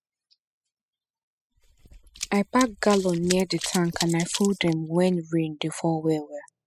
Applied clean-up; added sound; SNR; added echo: classical method spectral subtraction.